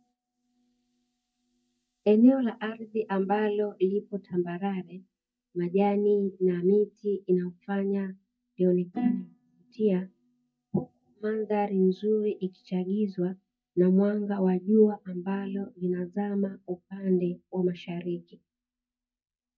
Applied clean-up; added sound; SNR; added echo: neural mask model DeepFilterNet 3.